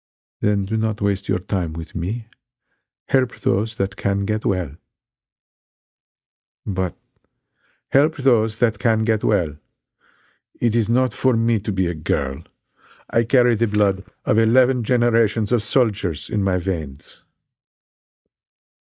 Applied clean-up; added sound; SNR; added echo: neural mask model DeepFilterNet 3.